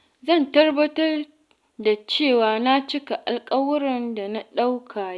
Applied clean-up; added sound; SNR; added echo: none; none; none; none.